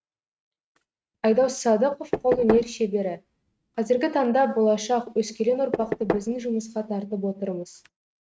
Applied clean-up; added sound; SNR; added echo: neural mask model RNNoise.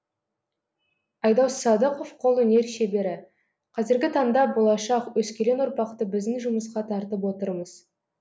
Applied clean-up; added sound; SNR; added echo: none; none; none; none.